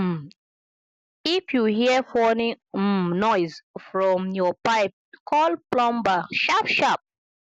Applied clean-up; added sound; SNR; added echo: none; none; none; none.